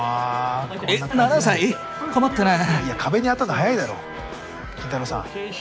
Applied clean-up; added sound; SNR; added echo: none; Wind instrument, woodwind instrument; 13 dB; none.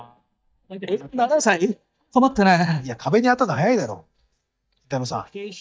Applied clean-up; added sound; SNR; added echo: neural mask model DeepFilterNet 3.